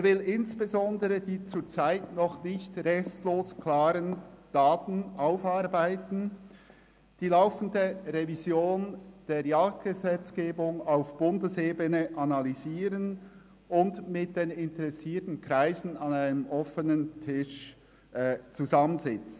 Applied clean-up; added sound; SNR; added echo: none; none; none; none.